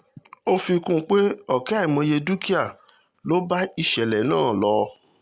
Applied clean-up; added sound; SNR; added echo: none; none; none; none.